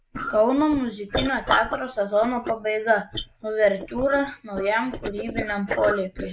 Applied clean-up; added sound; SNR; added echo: neural mask model Resemble Enhance denoiser.